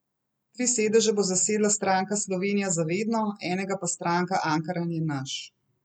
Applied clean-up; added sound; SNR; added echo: none; none; none; none.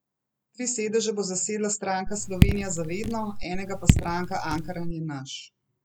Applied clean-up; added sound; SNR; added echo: none; Raindrop / Drip; -5 dB; none.